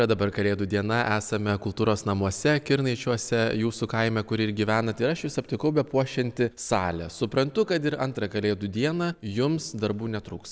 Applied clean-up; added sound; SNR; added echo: none; none; none; none.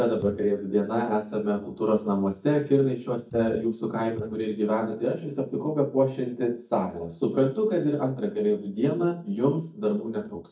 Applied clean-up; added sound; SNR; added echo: neural mask model DeepFilterNet 3.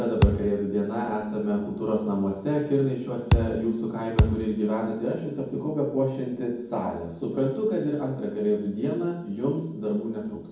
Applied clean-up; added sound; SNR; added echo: none; Thump, thud; -1 dB; reverberation time 1.2 s.